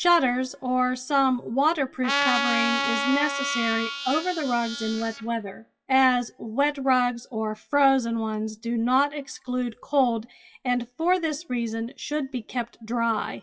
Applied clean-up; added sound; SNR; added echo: classical method WPE with log-MMSE.